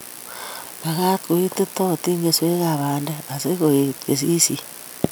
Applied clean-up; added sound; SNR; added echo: none; none; none; none.